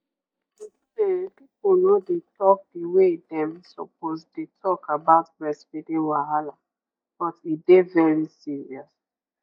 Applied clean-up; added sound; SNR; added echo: neural mask model DeepFilterNet 3.